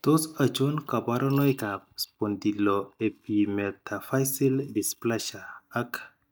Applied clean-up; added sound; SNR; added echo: neural mask model DeepFilterNet 3.